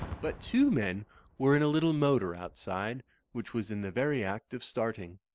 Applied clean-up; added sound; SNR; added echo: none; Boom; 19 dB; none.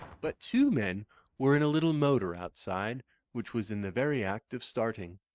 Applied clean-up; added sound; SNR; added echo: neural mask model RNNoise.